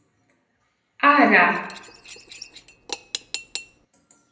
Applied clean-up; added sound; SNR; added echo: none; Cutlery, silverware / Dishes, pots, and pans; 13 dB; reverberation time 0.7 s.